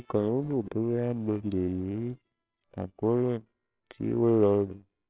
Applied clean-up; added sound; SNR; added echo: neural separator model SepFormer WHAMR!.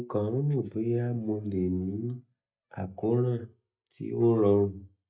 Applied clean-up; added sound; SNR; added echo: neural mask model DeepFilterNet 3.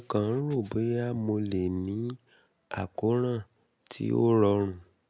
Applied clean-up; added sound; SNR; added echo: none; none; none; none.